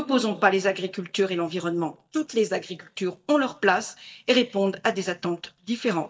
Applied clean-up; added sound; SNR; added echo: neural mask model DeepFilterNet 3.